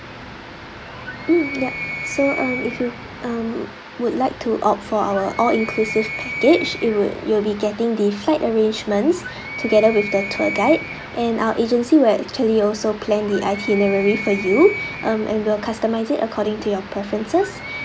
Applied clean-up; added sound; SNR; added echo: none; Animal; 12 dB; none.